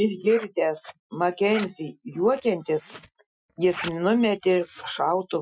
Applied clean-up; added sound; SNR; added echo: classical method Wiener filter.